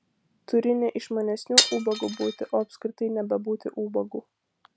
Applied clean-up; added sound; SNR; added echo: none; Glass; -2 dB; none.